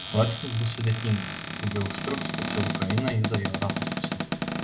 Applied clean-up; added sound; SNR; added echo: none; Cupboard open or close; -2 dB; reverberation time 0.8 s.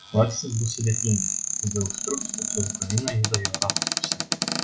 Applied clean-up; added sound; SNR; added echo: classical method WPE with log-MMSE.